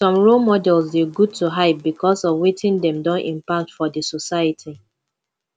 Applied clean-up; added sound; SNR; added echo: none; none; none; none.